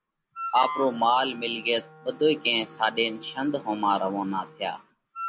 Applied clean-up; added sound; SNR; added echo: none; Wind instrument, woodwind instrument; 14 dB; none.